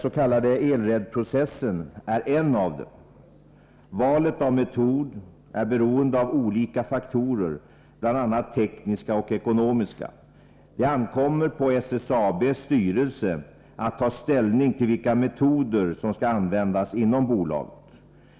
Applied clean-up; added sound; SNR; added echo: none; none; none; none.